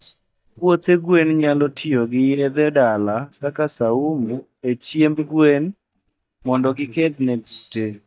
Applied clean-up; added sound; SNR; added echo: neural mask model DeepFilterNet 3.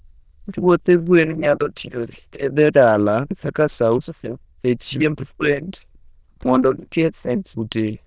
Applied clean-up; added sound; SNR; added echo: neural diffusion model UNIVERSE++.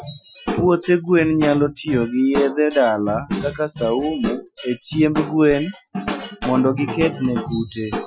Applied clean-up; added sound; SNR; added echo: classical method Wiener filter.